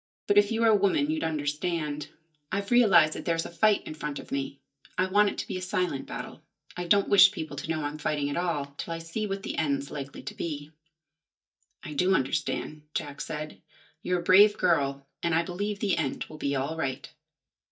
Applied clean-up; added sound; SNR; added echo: neural mask model DeepFilterNet 3.